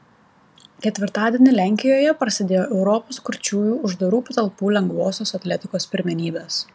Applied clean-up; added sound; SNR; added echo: none; none; none; none.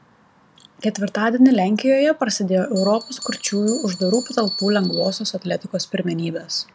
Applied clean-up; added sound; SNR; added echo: none; Bell; 11 dB; none.